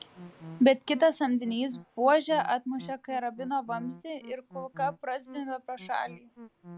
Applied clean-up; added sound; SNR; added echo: none; Musical instrument; 19 dB; none.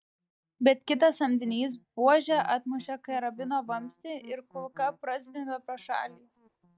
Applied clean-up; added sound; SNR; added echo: neural mask model DeepFilterNet 3.